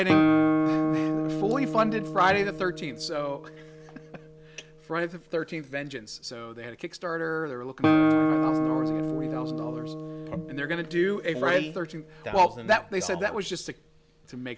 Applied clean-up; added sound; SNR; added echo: none; Guitar; -1 dB; none.